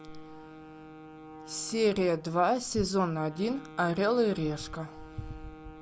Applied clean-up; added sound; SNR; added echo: none; Wind instrument, woodwind instrument; 17 dB; none.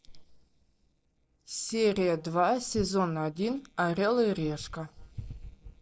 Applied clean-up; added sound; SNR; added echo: neural separator model SepFormer DNS4.